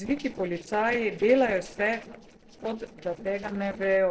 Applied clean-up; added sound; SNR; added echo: neural separator model SepFormer DNS4.